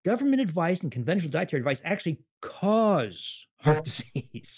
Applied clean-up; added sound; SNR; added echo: neural mask model DeepFilterNet 3.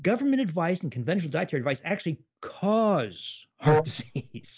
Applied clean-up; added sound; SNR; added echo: none; Wind instrument, woodwind instrument; 0 dB; none.